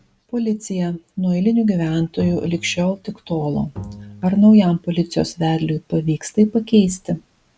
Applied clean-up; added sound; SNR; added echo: none; Bowed string instrument; 18 dB; none.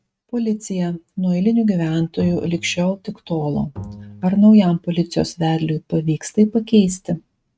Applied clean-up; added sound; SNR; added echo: neural mask model RNNoise.